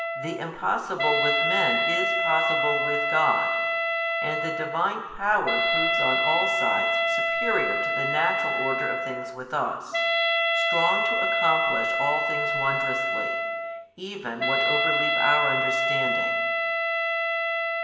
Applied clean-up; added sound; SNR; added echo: none; Wind instrument, woodwind instrument; -5 dB; reverberation time 1.4 s.